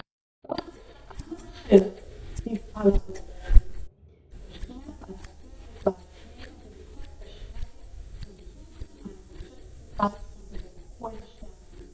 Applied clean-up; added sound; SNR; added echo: neural mask model DeepFilterNet 3.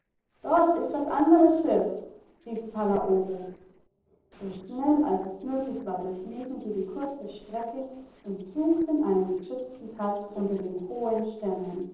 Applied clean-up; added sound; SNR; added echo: neural separator model SepFormer DNS4.